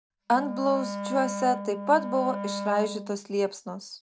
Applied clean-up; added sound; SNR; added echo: none; Wind instrument, woodwind instrument; 8 dB; none.